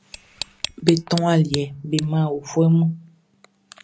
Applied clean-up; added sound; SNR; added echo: none; Tick; 13 dB; none.